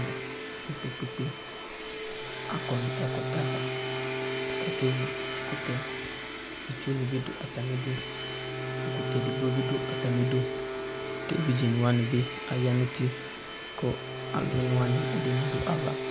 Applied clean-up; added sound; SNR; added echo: none; Bowed string instrument + Domestic sounds, home sounds; 2 dB; none.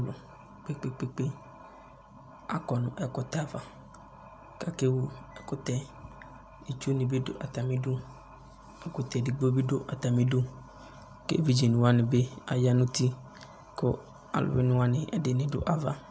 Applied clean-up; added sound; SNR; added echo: none; none; none; none.